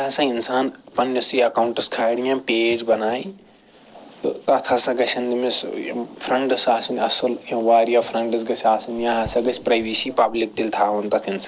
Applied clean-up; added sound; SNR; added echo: neural separator model SepFormer DNS4.